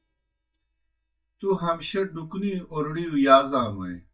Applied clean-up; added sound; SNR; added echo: neural mask model DeepFilterNet 3.